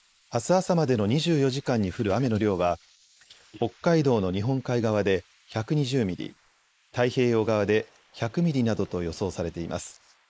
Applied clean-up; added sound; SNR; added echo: neural mask model Resemble Enhance denoiser.